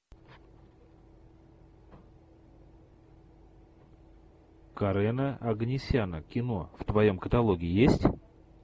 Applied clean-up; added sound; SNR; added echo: none; none; none; none.